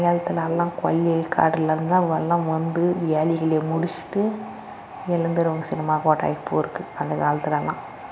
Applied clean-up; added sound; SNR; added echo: none; Brass instrument; 17 dB; none.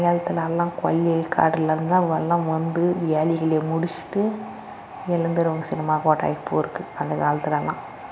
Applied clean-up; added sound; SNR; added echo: none; none; none; none.